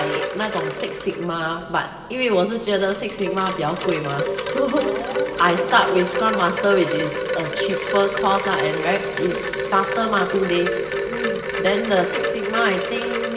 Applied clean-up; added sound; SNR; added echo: none; Wind chime; 3 dB; reverberation time 2.8 s.